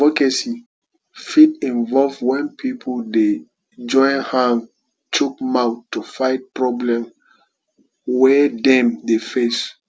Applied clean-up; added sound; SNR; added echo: none; none; none; none.